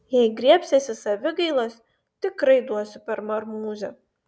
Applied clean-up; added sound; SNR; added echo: none; none; none; none.